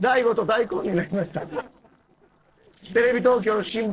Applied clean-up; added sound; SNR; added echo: neural separator model SepFormer DNS4.